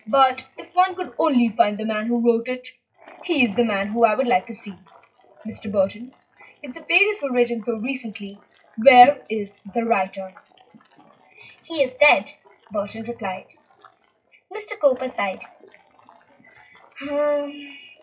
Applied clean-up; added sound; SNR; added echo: classical method WPE with log-MMSE.